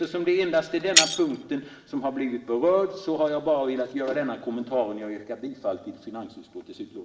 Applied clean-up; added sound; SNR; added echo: none; Shatter; 1 dB; reverberation time 0.9 s.